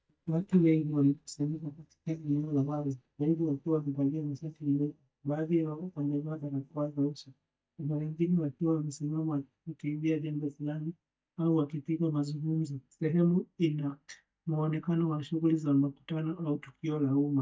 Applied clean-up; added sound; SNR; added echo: neural mask model DeepFilterNet 3.